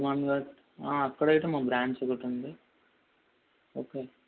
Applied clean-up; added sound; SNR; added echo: none; none; none; none.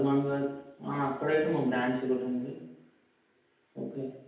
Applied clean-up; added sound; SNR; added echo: none; none; none; reverberation time 0.8 s.